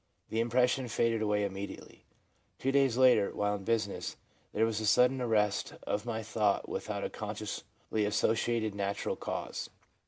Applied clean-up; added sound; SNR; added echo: none; none; none; none.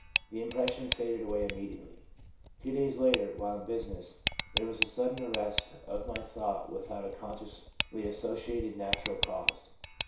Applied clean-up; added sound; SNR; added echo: none; Tick; -3 dB; reverberation time 0.6 s.